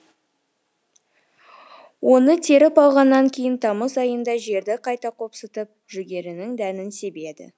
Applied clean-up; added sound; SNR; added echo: none; none; none; none.